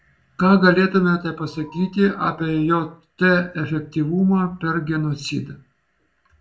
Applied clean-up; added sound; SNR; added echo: none; none; none; reverberation time 0.2 s.